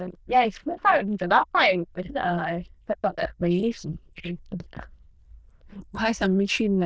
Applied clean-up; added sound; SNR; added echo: neural diffusion model UNIVERSE++.